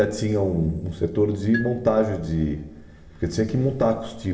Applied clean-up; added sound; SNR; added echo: none; Marimba, xylophone; 16 dB; reverberation time 1.5 s.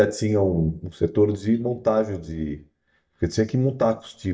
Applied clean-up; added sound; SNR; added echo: neural mask model DeepFilterNet 3.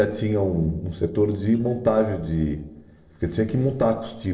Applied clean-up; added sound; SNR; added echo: neural separator model SepFormer DNS4.